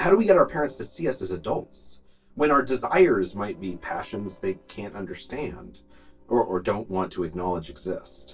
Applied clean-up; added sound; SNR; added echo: neural separator model SepFormer DNS4.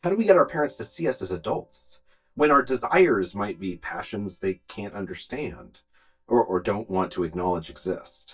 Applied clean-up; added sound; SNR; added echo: neural mask model DeepFilterNet 3.